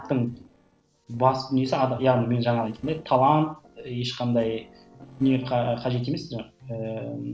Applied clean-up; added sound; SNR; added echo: neural separator model SepFormer DNS4.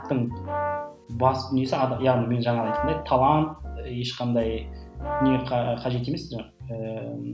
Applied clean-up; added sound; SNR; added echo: none; Brass instrument; 6 dB; none.